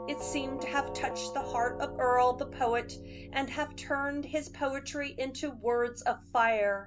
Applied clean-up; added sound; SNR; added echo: none; Doorbell; 11 dB; none.